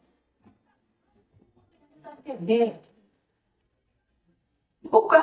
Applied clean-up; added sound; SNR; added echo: neural mask model DeepFilterNet 3.